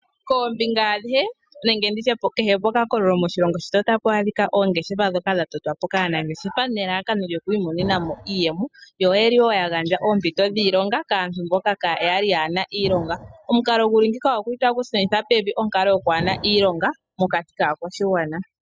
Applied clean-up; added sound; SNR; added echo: classical method spectral subtraction.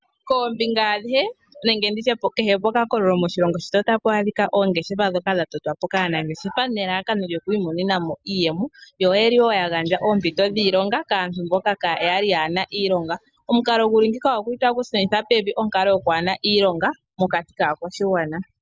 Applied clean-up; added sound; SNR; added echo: none; none; none; none.